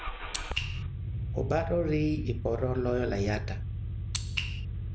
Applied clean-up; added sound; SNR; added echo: none; Engine starting / Car; 2 dB; none.